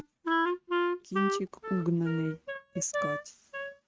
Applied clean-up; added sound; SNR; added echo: neural mask model RNNoise.